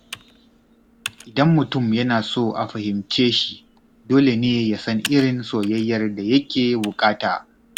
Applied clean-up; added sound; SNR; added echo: none; Computer keyboard; 19 dB; none.